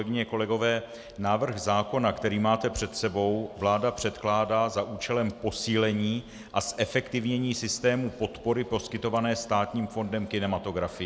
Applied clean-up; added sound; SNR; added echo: none; none; none; none.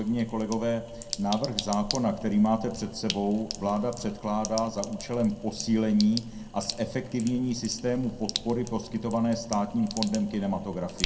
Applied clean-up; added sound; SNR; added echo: none; Sink (filling or washing); 11 dB; reverberation time 0.2 s.